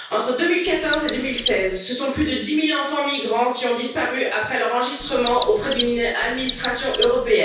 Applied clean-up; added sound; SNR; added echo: none; Chirp, tweet; -2 dB; reverberation time 0.6 s.